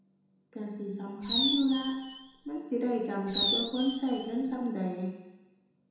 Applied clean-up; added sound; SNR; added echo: none; Fireworks; -2 dB; reverberation time 1.0 s.